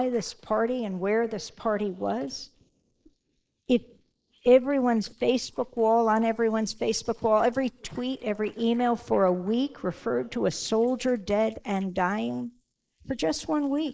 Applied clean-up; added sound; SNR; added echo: neural mask model Resemble Enhance denoiser.